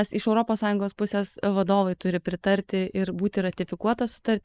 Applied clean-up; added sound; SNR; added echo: neural mask model Resemble Enhance denoiser.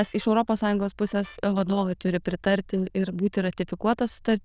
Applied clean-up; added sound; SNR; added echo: neural diffusion model UNIVERSE++.